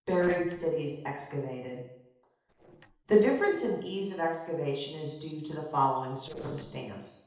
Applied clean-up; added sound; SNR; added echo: neural separator model SepFormer DNS4.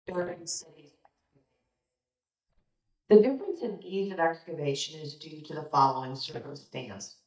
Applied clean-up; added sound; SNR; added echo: neural mask model DeepFilterNet 3.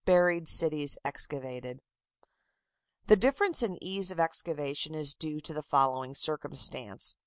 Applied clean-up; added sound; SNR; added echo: none; none; none; none.